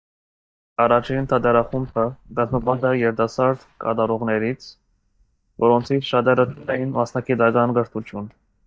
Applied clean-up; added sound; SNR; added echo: neural mask model DeepFilterNet 3.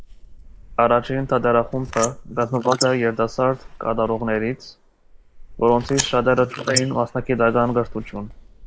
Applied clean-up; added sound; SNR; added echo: neural mask model Resemble Enhance denoiser.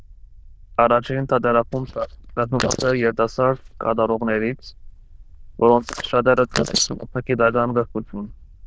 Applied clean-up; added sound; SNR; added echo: neural diffusion model UNIVERSE++.